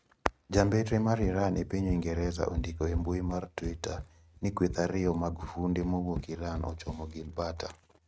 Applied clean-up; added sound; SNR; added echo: neural mask model RNNoise.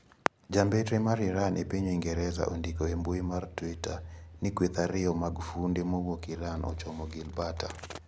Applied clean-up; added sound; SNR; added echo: none; none; none; none.